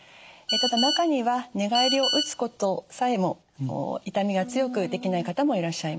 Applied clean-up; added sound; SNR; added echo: none; Telephone; 2 dB; none.